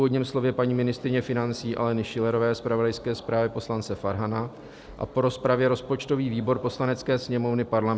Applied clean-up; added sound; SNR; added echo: none; none; none; none.